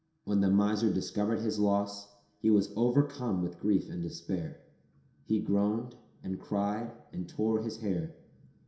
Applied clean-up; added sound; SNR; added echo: none; none; none; reverberation time 0.7 s.